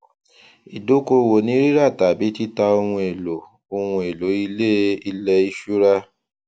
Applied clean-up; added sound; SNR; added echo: none; none; none; none.